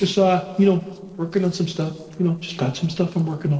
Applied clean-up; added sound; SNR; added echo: neural separator model SepFormer DNS4.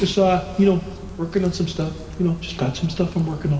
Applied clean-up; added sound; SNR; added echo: none; Fire; 15 dB; reverberation time 2.8 s.